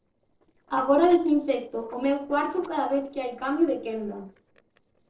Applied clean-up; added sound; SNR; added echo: neural separator model SepFormer DNS4.